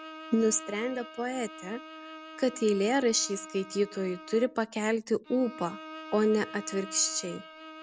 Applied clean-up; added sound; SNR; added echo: none; Bowed string instrument; 15 dB; none.